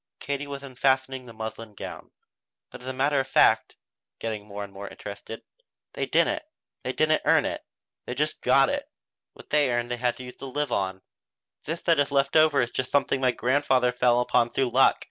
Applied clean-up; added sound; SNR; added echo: none; none; none; none.